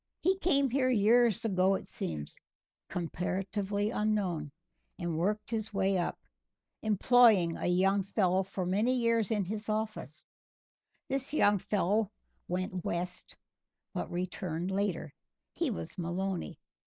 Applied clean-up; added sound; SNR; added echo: neural mask model Resemble Enhance denoiser.